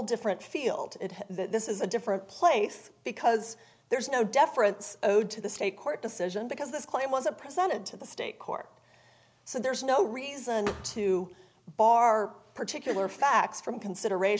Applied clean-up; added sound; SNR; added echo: none; Thump, thud; 15 dB; none.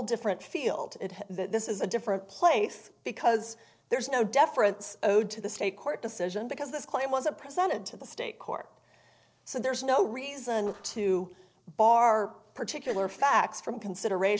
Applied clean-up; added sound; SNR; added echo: neural separator model SepFormer DNS4.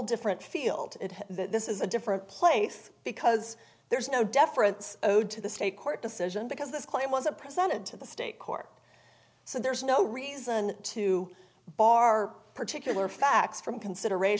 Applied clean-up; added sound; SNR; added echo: none; none; none; none.